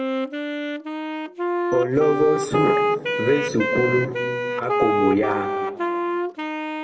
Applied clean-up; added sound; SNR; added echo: none; Wind instrument, woodwind instrument; -1 dB; reverberation time 2.0 s.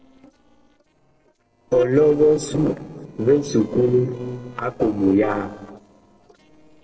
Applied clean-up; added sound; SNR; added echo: neural separator model SepFormer DNS4.